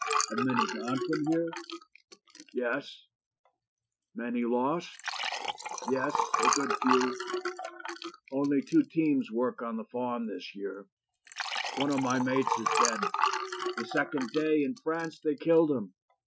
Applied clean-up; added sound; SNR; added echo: classical method Wiener filter.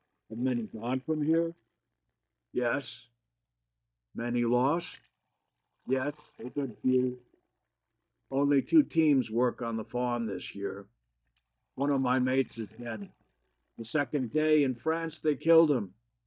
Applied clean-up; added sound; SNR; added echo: neural mask model DeepFilterNet 3.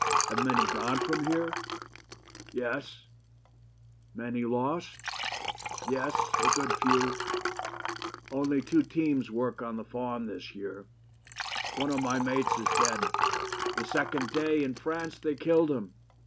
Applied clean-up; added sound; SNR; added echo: none; Liquid; 2 dB; none.